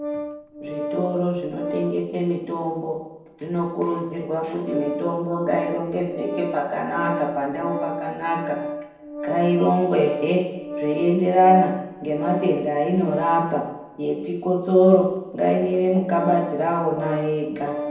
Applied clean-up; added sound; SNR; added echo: none; Organ; 10 dB; reverberation time 0.9 s.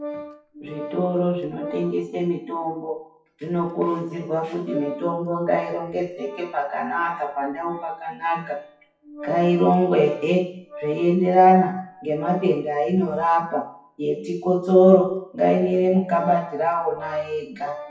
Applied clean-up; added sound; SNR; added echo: classical method WPE with log-MMSE.